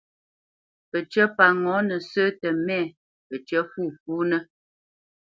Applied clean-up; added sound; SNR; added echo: none; none; none; none.